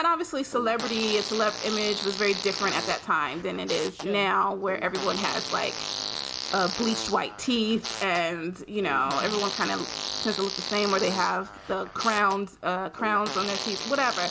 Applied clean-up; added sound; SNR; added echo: none; Fart; 7 dB; none.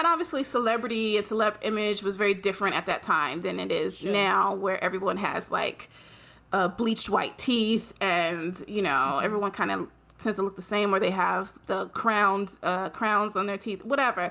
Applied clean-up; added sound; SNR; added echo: none; none; none; none.